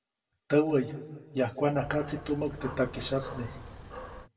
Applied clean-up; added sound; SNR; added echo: none; Dog; 13 dB; reverberation time 1.2 s.